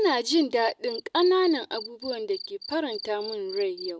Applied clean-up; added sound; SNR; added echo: none; Cricket; 15 dB; none.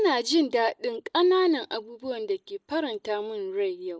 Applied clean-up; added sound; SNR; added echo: neural mask model Resemble Enhance denoiser.